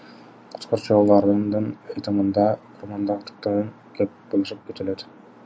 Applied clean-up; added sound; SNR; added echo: none; none; none; none.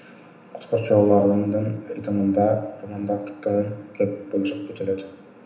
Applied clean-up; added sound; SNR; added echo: none; none; none; reverberation time 0.8 s.